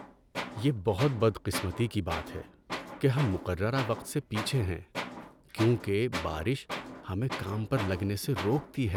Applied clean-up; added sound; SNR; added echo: none; Tools; 10 dB; none.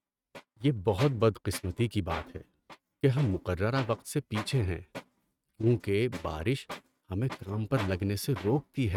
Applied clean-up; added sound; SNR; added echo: neural mask model RNNoise.